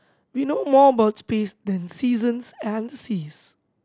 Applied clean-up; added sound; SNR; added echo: none; none; none; none.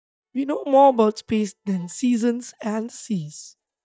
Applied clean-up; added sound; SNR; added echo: neural mask model DeepFilterNet 3.